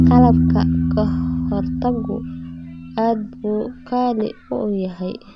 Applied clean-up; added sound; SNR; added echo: none; Piano; -3 dB; none.